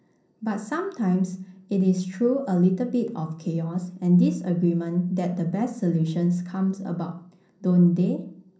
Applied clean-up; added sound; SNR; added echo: none; none; none; reverberation time 0.6 s.